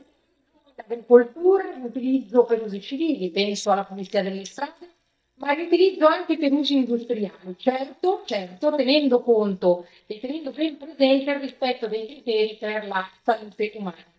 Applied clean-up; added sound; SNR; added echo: neural mask model DeepFilterNet 3.